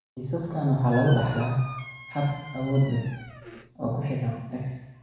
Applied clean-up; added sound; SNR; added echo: none; Squeak; 15 dB; reverberation time 1.1 s.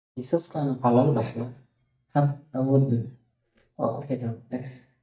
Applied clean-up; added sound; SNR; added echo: neural mask model DeepFilterNet 3.